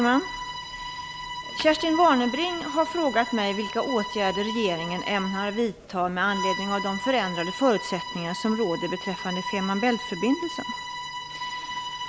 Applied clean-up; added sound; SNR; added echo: none; Bowed string instrument; 8 dB; none.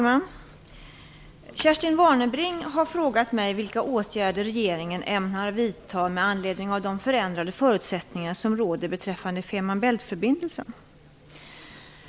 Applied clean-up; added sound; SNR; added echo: none; none; none; none.